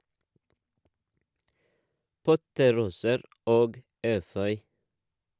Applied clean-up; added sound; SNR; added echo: none; none; none; none.